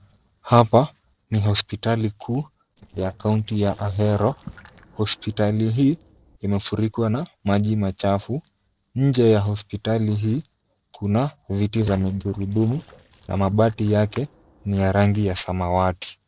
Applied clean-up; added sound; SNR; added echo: neural separator model SepFormer DNS4.